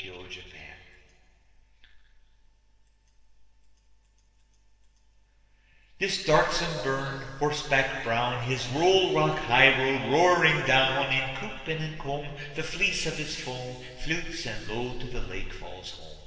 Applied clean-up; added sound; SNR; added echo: none; none; none; reverberation time 2.5 s.